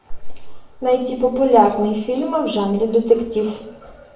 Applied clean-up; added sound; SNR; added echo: none; none; none; reverberation time 0.6 s.